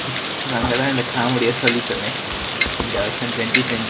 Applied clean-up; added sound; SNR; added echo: none; Clock + Rain; 1 dB; none.